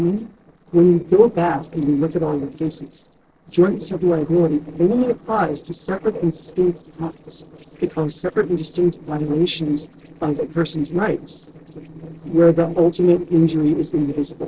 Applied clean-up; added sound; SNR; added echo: neural separator model SepFormer DNS4.